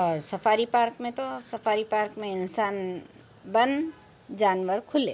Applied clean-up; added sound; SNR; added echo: none; none; none; none.